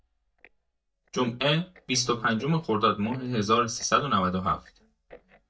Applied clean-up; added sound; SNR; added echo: neural mask model DeepFilterNet 3.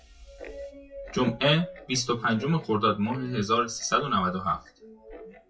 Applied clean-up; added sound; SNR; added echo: classical method WPE with log-MMSE.